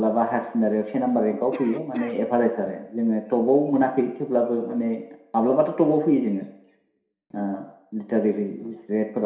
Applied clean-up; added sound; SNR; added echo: none; Cough; 16 dB; reverberation time 0.7 s.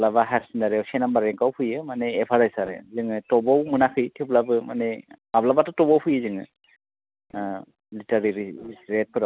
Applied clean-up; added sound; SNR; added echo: none; none; none; none.